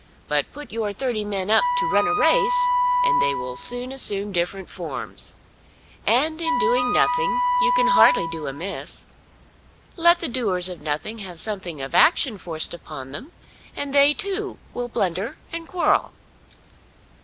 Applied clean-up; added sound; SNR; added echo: none; Wind instrument, woodwind instrument; -3 dB; none.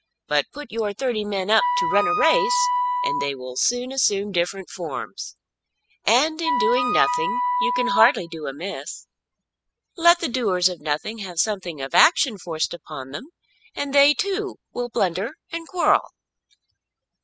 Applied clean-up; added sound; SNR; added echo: classical method spectral subtraction.